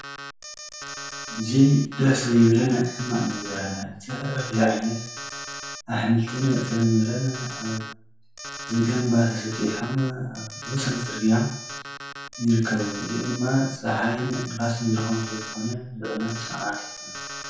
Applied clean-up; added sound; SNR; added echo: none; Alarm; 12 dB; reverberation time 0.5 s.